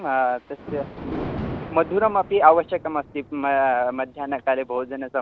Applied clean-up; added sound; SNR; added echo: none; Thunder; 13 dB; none.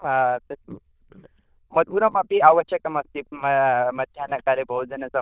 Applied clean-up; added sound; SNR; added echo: neural diffusion model UNIVERSE++.